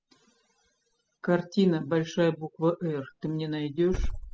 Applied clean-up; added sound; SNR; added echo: classical method spectral subtraction.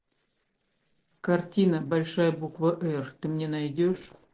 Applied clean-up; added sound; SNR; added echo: neural separator model SepFormer DNS4.